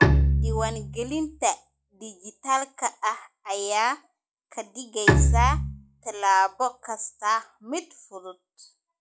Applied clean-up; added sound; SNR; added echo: classical method log-MMSE.